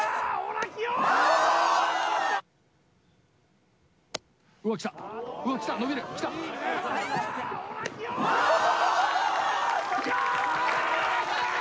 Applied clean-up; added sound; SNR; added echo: none; none; none; none.